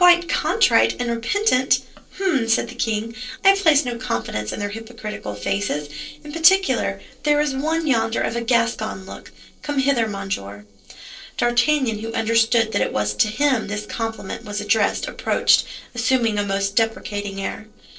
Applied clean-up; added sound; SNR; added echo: neural separator model SepFormer DNS4.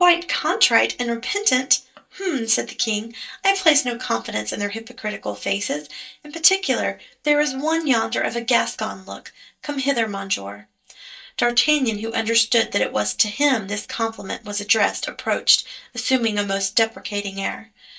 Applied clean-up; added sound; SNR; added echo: neural mask model DeepFilterNet 3.